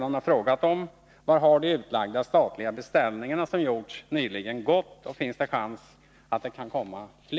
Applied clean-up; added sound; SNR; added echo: none; none; none; none.